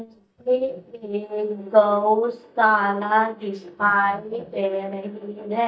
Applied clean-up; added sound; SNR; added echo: neural mask model DeepFilterNet 3.